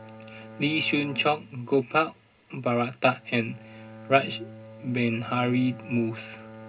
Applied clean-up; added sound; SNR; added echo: none; Bowed string instrument; 17 dB; reverberation time 0.2 s.